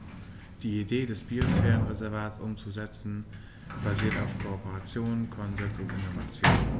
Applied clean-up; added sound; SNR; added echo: none; Sliding door; -2 dB; none.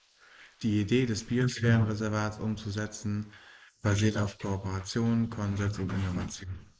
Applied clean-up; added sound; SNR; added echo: neural mask model Resemble Enhance denoiser.